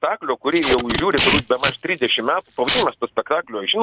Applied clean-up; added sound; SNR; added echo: none; Packing tape, duct tape; 3 dB; none.